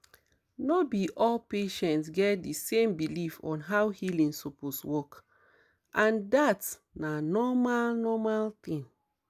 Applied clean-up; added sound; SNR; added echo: none; none; none; none.